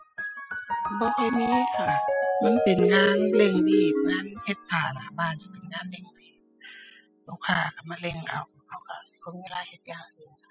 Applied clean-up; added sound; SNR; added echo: classical method spectral subtraction.